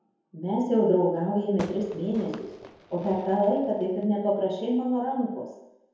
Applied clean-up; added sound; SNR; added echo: none; Fireworks; 18 dB; reverberation time 1.0 s.